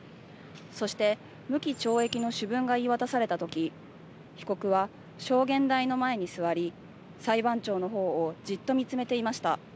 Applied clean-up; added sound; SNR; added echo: none; none; none; none.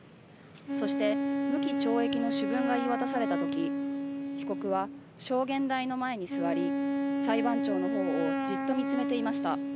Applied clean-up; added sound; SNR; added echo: none; Wind instrument, woodwind instrument; -2 dB; none.